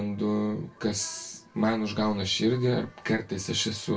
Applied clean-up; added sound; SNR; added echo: none; none; none; reverberation time 0.2 s.